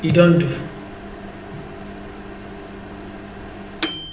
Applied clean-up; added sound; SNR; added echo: none; Microwave oven; 5 dB; reverberation time 0.8 s.